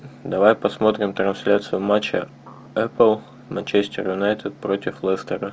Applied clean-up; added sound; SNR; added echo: none; none; none; none.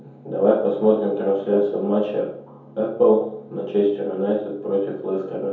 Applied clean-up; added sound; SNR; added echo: none; none; none; reverberation time 0.7 s.